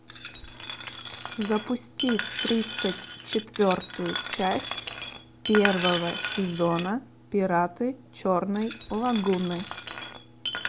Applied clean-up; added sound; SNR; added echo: none; Glass; 4 dB; none.